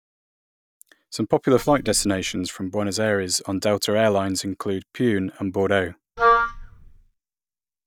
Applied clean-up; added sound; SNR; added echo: neural mask model DeepFilterNet 3.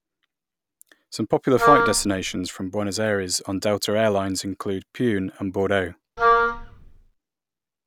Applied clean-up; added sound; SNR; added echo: none; Wind instrument, woodwind instrument; -3 dB; none.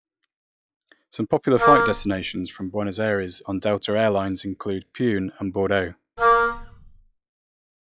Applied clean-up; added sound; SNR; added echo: classical method log-MMSE.